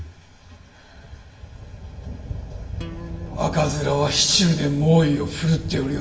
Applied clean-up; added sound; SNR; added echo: none; Acoustic guitar; 19 dB; reverberation time 1.0 s.